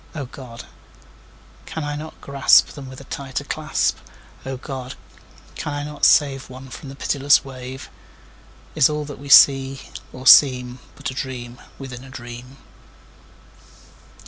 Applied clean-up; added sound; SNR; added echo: none; none; none; none.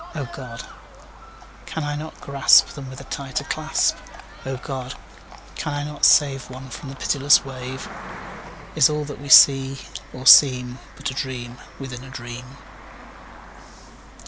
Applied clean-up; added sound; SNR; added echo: none; Cricket + Livestock, farm animals, working animals; 16 dB; none.